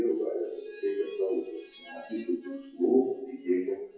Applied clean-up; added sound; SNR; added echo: classical method WPE with log-MMSE.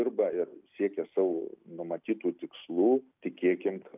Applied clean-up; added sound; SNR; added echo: none; none; none; none.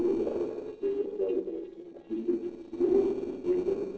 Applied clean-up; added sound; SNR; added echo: neural separator model SepFormer DNS4.